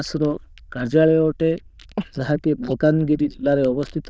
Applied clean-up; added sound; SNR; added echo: neural diffusion model UNIVERSE++.